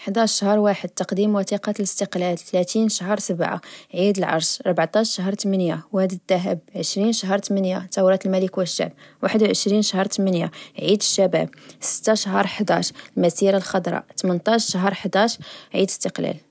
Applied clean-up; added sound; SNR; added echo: none; none; none; none.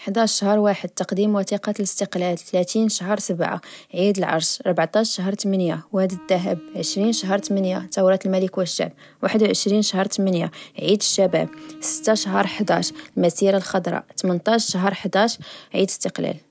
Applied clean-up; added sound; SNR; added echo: none; Bowed string instrument; 19 dB; none.